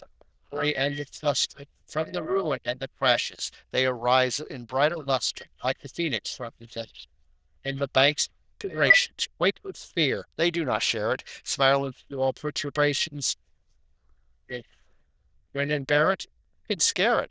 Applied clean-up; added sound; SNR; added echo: neural diffusion model UNIVERSE++.